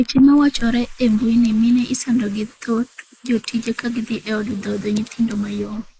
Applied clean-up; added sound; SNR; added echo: neural mask model Resemble Enhance denoiser.